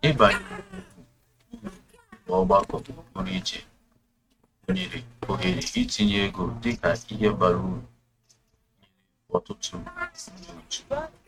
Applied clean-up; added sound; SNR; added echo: neural mask model RNNoise.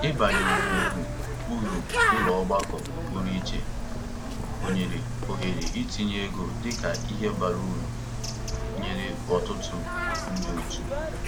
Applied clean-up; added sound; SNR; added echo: none; Bird; -2 dB; none.